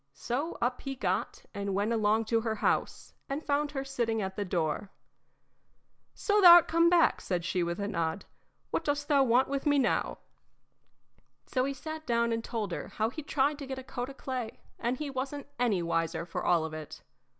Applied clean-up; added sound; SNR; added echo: none; none; none; none.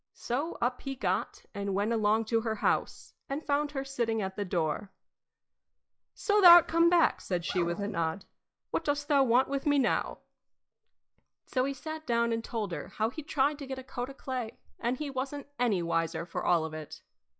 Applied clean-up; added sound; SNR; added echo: classical method log-MMSE.